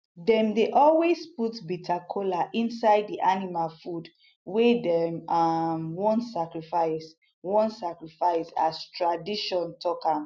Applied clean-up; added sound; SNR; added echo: none; none; none; none.